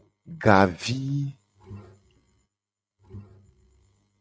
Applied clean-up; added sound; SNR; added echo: neural mask model RNNoise.